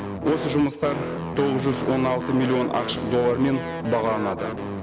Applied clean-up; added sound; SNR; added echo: none; Guitar; 6 dB; none.